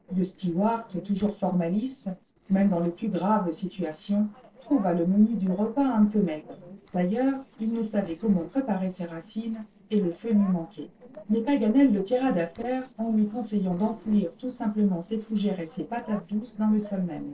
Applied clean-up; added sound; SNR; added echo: neural separator model SepFormer DNS4.